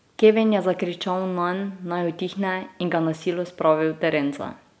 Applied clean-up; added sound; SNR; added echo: none; none; none; none.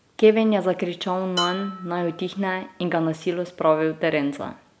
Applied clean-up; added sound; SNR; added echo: none; Dishes, pots, and pans; 15 dB; none.